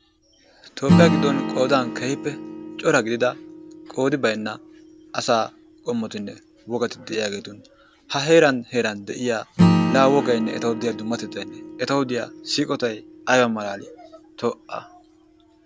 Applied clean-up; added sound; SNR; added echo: none; Acoustic guitar / Strum; 3 dB; none.